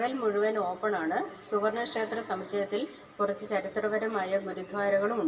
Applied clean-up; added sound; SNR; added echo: none; none; none; reverberation time 0.7 s.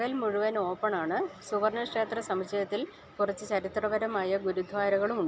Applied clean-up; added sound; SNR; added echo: none; none; none; none.